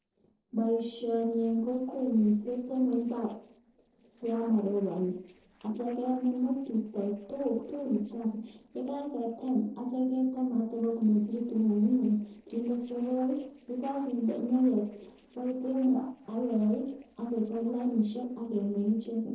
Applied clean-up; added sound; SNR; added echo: neural separator model SepFormer DNS4.